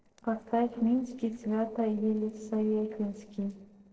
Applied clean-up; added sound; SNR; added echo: neural separator model SepFormer DNS4.